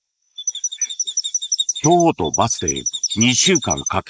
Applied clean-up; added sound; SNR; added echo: neural mask model Resemble Enhance denoiser.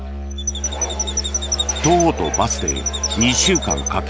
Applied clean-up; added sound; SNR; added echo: none; Musical instrument + Chirp, tweet; 1 dB; none.